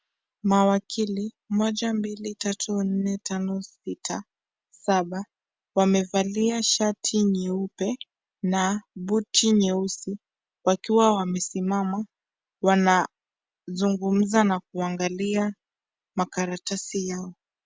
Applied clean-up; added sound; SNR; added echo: none; none; none; none.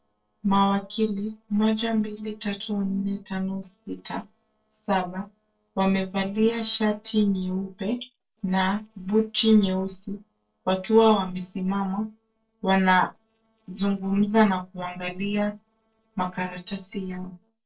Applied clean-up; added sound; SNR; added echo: neural separator model SepFormer DNS4.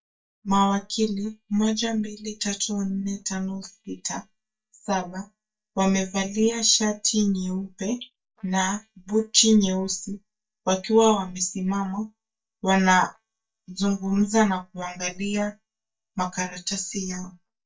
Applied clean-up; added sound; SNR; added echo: neural mask model DeepFilterNet 3.